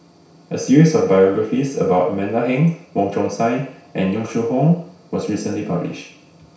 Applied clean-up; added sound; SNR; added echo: none; none; none; reverberation time 0.6 s.